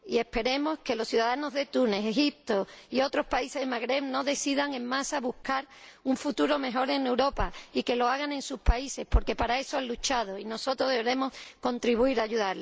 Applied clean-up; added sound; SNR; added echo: none; none; none; none.